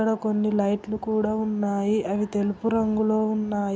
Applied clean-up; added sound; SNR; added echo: none; none; none; none.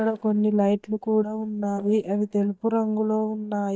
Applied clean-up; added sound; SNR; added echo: neural mask model DeepFilterNet 3.